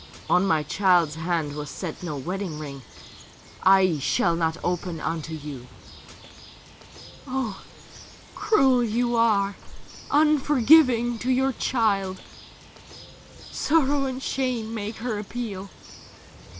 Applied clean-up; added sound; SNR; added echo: none; Bird; 19 dB; none.